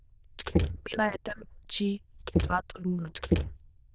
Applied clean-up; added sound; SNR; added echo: neural diffusion model UNIVERSE++.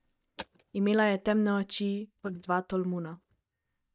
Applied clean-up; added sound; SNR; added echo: neural mask model DeepFilterNet 3.